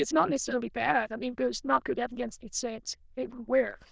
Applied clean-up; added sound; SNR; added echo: neural diffusion model UNIVERSE++.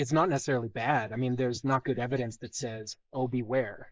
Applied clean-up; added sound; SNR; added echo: neural mask model Resemble Enhance denoiser.